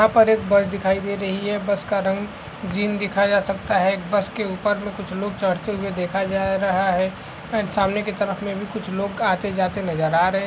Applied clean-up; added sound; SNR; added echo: none; none; none; none.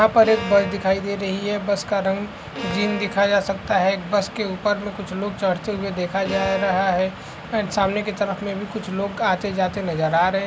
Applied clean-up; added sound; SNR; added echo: none; Bowed string instrument; 14 dB; none.